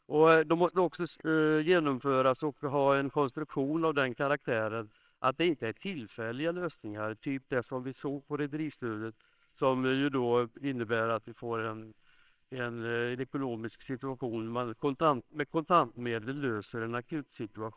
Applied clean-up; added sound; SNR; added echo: neural separator model SepFormer WHAMR!.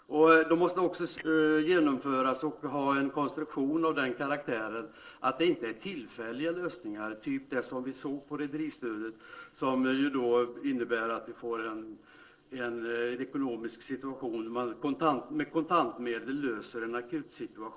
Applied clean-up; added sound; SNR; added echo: neural separator model SepFormer DNS4.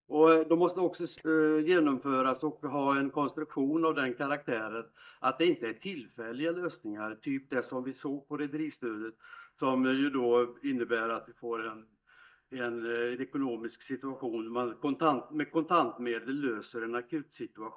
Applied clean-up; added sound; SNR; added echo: neural mask model DeepFilterNet 3.